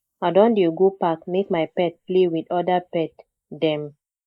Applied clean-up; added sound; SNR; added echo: neural mask model Resemble Enhance denoiser.